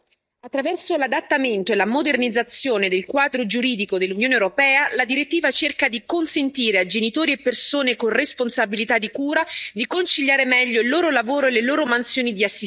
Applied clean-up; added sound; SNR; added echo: neural mask model DeepFilterNet 3.